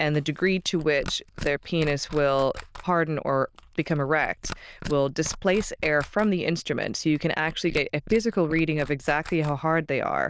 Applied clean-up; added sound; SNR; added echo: neural diffusion model UNIVERSE++.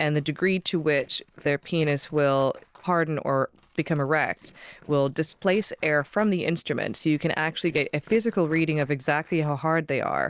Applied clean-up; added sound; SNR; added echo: neural separator model SepFormer DNS4.